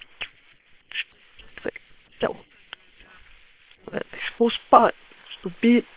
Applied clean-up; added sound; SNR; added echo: neural separator model SepFormer WHAM!.